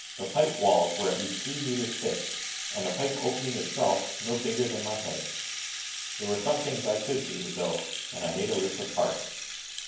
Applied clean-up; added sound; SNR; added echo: none; Rattle (instrument); 5 dB; reverberation time 0.9 s.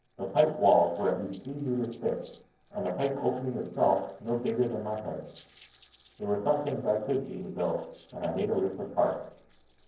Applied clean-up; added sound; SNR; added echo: neural separator model SepFormer DNS4.